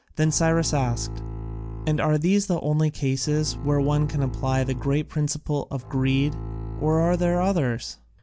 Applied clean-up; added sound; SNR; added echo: none; Bowed string instrument; 10 dB; none.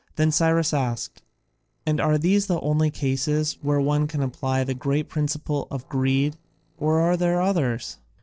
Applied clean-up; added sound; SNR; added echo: neural separator model SepFormer DNS4.